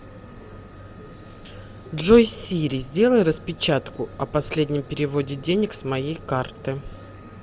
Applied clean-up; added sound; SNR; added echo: none; none; none; none.